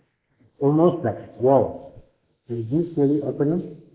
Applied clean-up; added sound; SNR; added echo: neural mask model Resemble Enhance denoiser.